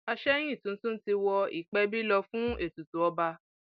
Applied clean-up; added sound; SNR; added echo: none; Bass drum; 16 dB; none.